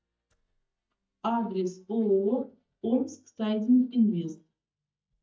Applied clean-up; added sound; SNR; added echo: neural mask model DeepFilterNet 3.